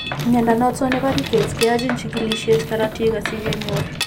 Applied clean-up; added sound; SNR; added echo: none; Mechanisms; 5 dB; none.